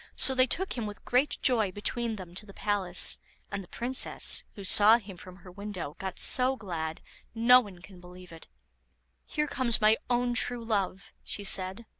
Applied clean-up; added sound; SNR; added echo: none; none; none; none.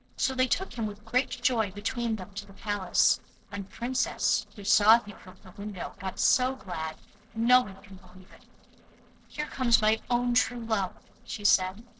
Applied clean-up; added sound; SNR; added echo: neural separator model SepFormer DNS4.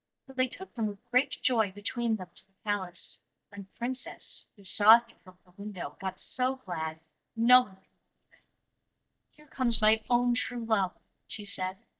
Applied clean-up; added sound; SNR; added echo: neural mask model DeepFilterNet 3.